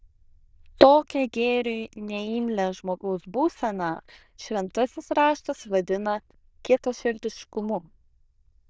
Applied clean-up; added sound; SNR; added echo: neural diffusion model UNIVERSE++.